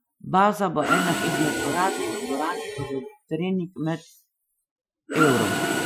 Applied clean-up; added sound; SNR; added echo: classical method Wiener filter.